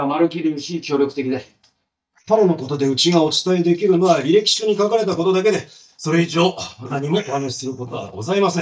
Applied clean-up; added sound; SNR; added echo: neural mask model DeepFilterNet 3.